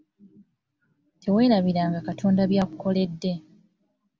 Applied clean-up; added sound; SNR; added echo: none; none; none; none.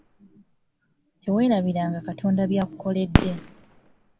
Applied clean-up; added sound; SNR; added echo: none; Fireworks; 4 dB; none.